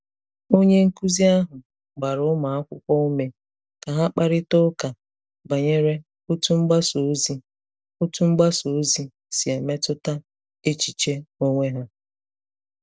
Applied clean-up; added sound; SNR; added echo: none; none; none; none.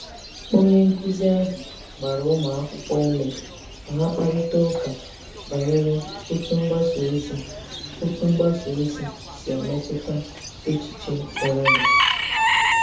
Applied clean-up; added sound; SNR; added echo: none; Bird / Chicken, rooster; 4 dB; reverberation time 0.5 s.